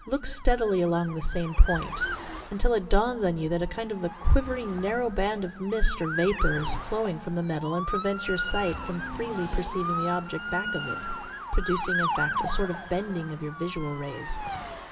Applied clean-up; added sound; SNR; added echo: none; Motor vehicle (road) / Siren; 8 dB; reverberation time 1.1 s.